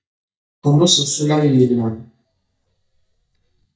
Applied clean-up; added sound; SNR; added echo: neural mask model DeepFilterNet 3.